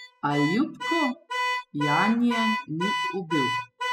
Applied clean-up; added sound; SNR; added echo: classical method spectral subtraction.